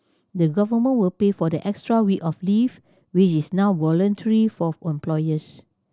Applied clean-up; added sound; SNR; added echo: none; none; none; none.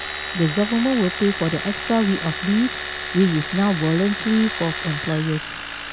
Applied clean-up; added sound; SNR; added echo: none; Domestic sounds, home sounds; 8 dB; none.